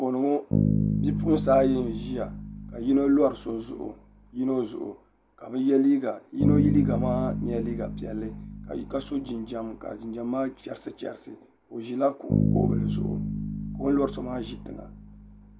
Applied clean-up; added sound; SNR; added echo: none; Bass guitar; 2 dB; none.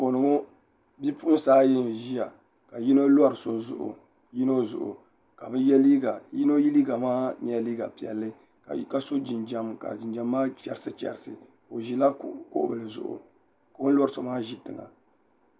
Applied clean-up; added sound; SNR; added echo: none; none; none; none.